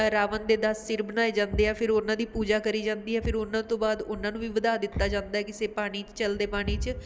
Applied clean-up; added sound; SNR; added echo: none; Thump, thud; 11 dB; none.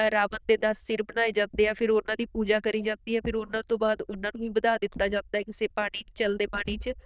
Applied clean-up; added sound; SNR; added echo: neural diffusion model UNIVERSE++.